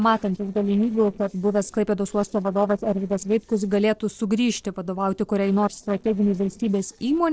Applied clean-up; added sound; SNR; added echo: neural separator model SepFormer DNS4.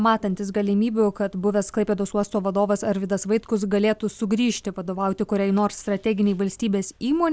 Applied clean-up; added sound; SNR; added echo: none; none; none; none.